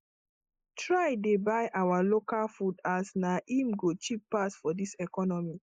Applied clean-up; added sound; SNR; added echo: neural mask model Resemble Enhance denoiser.